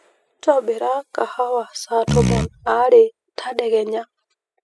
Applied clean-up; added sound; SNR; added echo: classical method spectral subtraction.